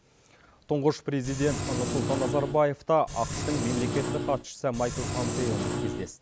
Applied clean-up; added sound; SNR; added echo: none; Engine; 2 dB; none.